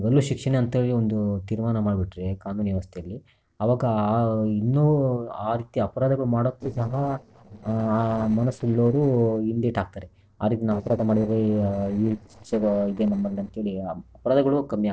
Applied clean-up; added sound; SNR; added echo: neural separator model SepFormer DNS4.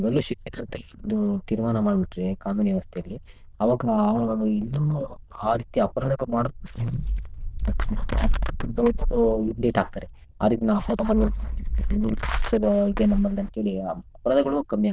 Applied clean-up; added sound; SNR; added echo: neural diffusion model UNIVERSE++.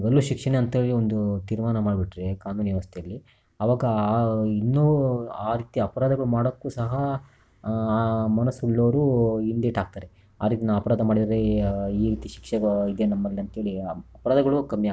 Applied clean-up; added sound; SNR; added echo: none; none; none; none.